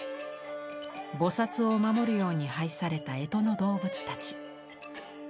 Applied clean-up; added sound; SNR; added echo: none; none; none; none.